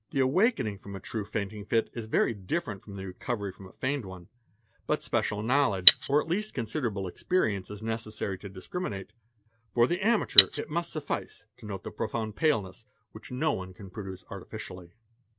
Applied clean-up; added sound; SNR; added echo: none; Cutlery, silverware; -4 dB; none.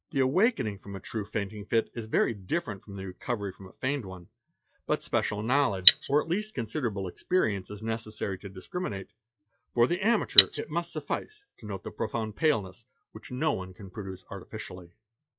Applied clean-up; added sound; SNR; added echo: classical method log-MMSE.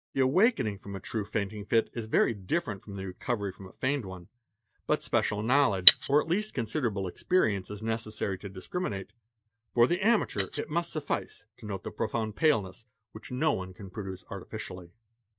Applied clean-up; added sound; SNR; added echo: neural mask model DeepFilterNet 3.